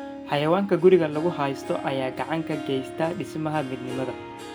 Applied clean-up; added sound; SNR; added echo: none; Harp; 12 dB; none.